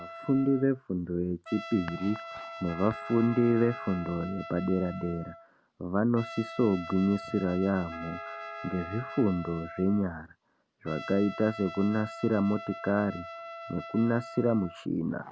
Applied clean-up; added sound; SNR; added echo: none; Wind instrument, woodwind instrument + Trumpet; 13 dB; none.